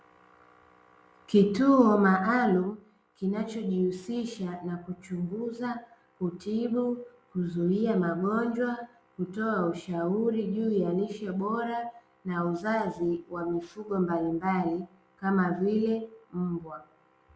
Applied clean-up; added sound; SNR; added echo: none; none; none; none.